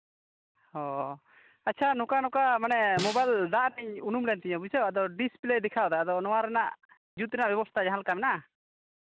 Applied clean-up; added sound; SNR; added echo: none; Snare drum; 11 dB; none.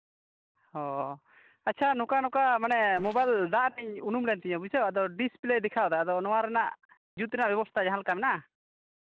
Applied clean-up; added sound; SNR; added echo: neural separator model SepFormer DNS4.